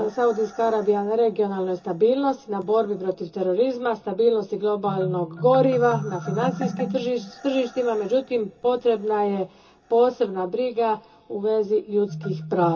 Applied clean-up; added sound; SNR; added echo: none; Marimba, xylophone; 13 dB; reverberation time 0.2 s.